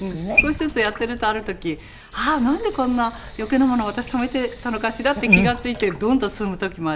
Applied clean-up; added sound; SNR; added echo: none; Sink (filling or washing) / Water tap, faucet; 7 dB; none.